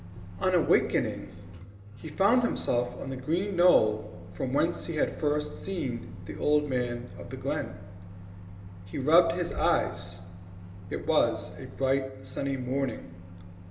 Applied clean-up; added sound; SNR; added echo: none; Microwave oven; 13 dB; reverberation time 1.5 s.